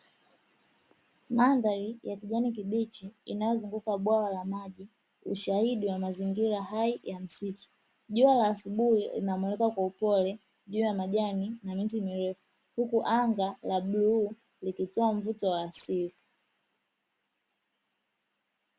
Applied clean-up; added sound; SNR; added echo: none; none; none; none.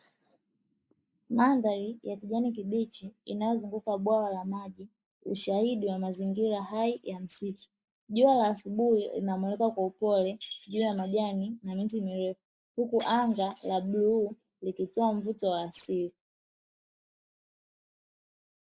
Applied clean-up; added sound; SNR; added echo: neural mask model Resemble Enhance denoiser.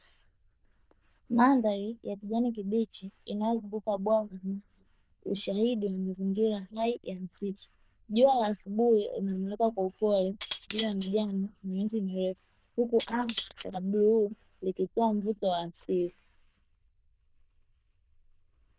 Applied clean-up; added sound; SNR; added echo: neural diffusion model UNIVERSE++.